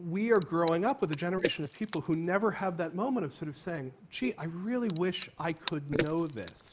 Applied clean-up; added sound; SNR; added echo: neural mask model Resemble Enhance denoiser.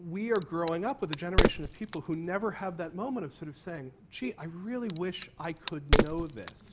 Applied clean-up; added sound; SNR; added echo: none; Crack; -2 dB; none.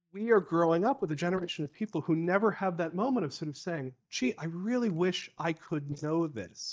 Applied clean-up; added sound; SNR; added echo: neural mask model DeepFilterNet 3.